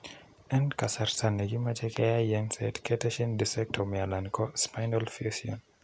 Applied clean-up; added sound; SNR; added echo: none; none; none; none.